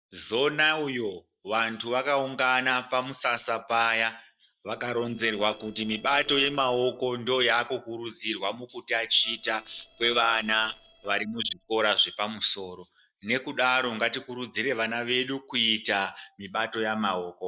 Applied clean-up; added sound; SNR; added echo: neural separator model SepFormer DNS4.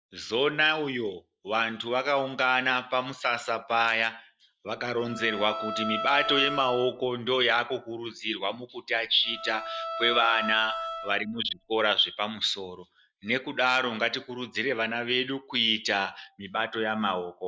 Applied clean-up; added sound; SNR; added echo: none; Bowed string instrument; 7 dB; none.